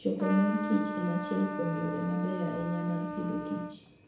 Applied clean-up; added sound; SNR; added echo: none; Trumpet; 6 dB; reverberation time 0.6 s.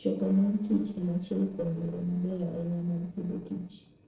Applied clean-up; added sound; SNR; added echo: neural separator model SepFormer DNS4.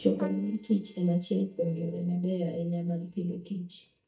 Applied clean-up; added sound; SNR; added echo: neural mask model DeepFilterNet 3.